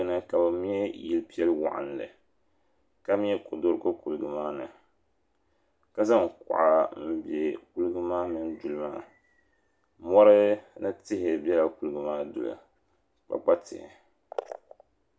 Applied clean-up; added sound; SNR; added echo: none; none; none; none.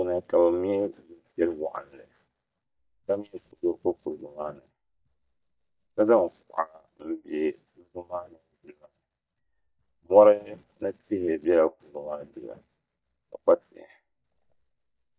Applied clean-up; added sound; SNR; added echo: neural mask model DeepFilterNet 3.